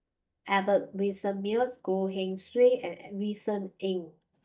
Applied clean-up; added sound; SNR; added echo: neural mask model DeepFilterNet 3.